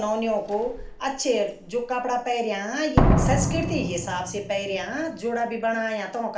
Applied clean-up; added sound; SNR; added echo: none; Slam; 1 dB; reverberation time 0.4 s.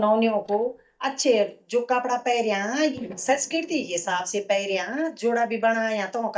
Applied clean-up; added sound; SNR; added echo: neural mask model DeepFilterNet 3.